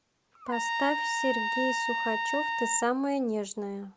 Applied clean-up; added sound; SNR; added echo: none; Trumpet; 0 dB; none.